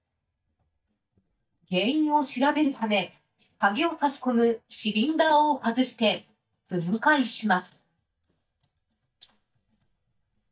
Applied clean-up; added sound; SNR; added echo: neural mask model DeepFilterNet 3.